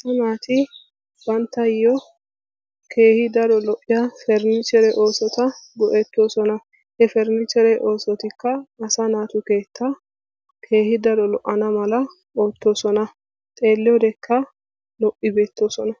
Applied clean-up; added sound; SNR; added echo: none; none; none; none.